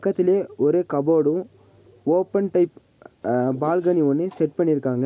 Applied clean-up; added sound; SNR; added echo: none; none; none; none.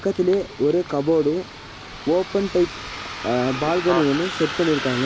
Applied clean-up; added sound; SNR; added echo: none; Bus; 9 dB; none.